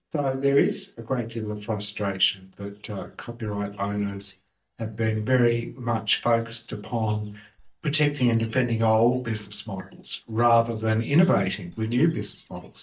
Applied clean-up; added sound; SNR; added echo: neural mask model DeepFilterNet 3.